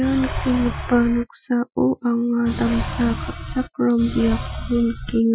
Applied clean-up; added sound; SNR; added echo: classical method Wiener filter.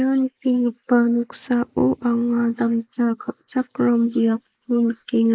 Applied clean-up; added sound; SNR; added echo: neural mask model Resemble Enhance denoiser.